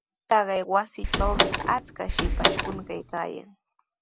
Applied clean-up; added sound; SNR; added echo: none; Door; -4 dB; none.